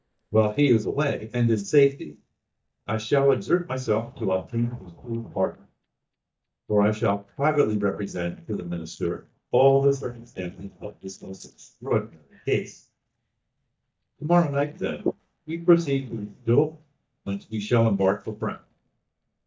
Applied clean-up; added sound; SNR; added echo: neural mask model DeepFilterNet 3.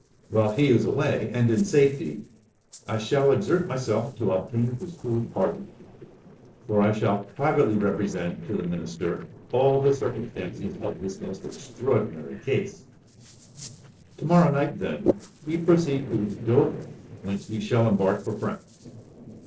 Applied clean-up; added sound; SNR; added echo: neural separator model SepFormer DNS4.